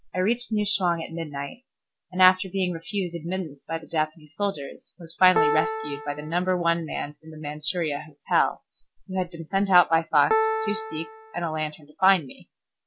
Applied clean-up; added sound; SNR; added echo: none; Piano; 4 dB; none.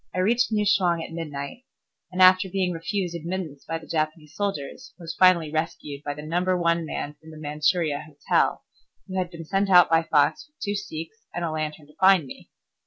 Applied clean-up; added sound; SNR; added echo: none; none; none; none.